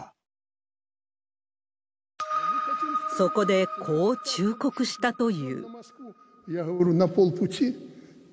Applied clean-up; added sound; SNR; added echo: none; none; none; none.